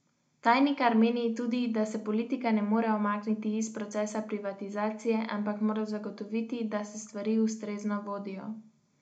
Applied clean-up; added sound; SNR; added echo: none; none; none; reverberation time 0.2 s.